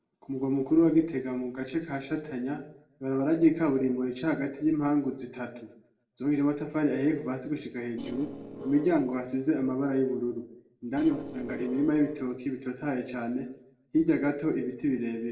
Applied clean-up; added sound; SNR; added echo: neural separator model SepFormer DNS4.